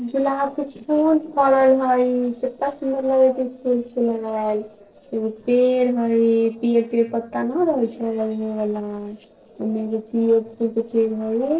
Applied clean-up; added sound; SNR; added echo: neural separator model SepFormer DNS4.